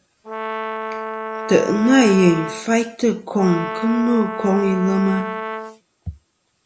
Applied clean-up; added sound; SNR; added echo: none; Brass instrument; 9 dB; none.